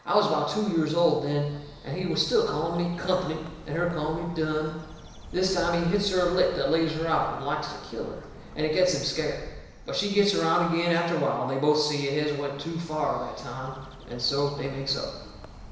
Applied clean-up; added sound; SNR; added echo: none; Bird; 18 dB; reverberation time 1.0 s.